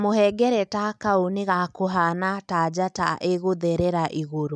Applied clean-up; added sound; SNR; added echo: none; none; none; none.